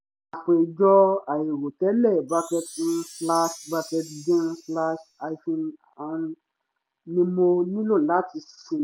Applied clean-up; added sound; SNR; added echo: none; Chime; 18 dB; none.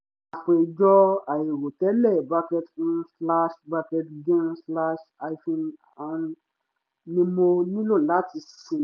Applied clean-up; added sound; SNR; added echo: none; none; none; none.